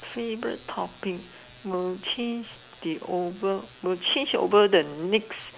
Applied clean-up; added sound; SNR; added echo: none; none; none; none.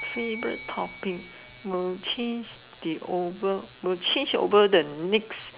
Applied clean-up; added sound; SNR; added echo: none; Bell; 18 dB; none.